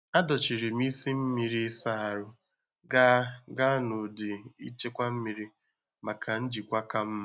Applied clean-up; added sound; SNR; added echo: none; none; none; none.